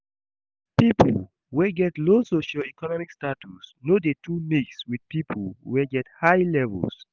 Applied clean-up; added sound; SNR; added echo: none; none; none; none.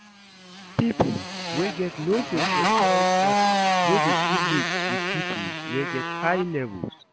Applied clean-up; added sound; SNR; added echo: none; Motorcycle; -4 dB; none.